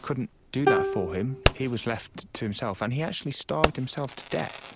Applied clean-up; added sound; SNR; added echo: none; Fireworks + Plucked string instrument; 0 dB; none.